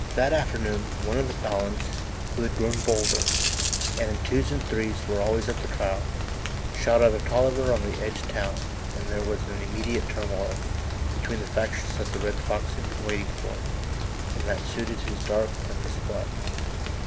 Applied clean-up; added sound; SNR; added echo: none; Rain + Coin (dropping); -1 dB; none.